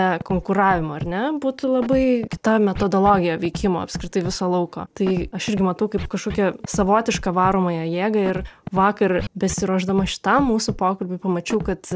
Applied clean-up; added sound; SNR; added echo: none; Scratching (performance technique); 13 dB; none.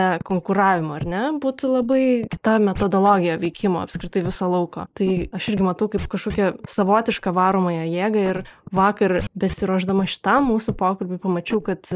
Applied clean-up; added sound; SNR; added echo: neural mask model Resemble Enhance denoiser.